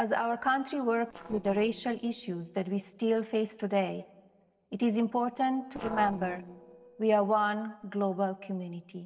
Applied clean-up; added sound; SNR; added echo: neural separator model SepFormer DNS4.